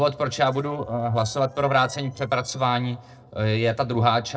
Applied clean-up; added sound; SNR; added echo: neural separator model SepFormer DNS4.